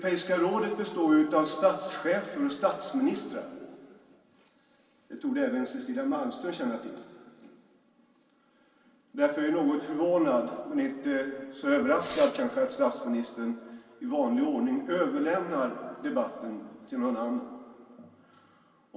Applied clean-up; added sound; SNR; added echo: none; Fireworks; 10 dB; reverberation time 2.2 s.